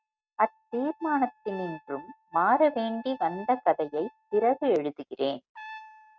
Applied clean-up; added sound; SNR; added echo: neural mask model RNNoise.